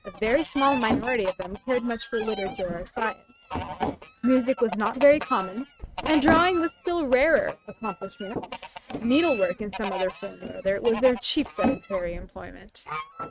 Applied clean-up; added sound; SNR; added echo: neural mask model RNNoise.